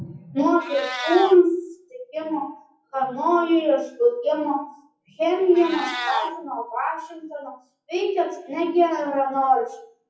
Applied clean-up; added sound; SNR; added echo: classical method WPE with log-MMSE.